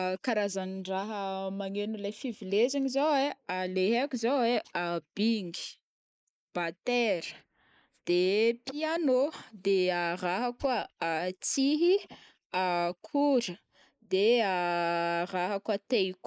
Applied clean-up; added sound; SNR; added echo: neural mask model Resemble Enhance denoiser.